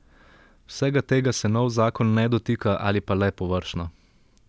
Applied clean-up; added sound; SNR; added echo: none; none; none; none.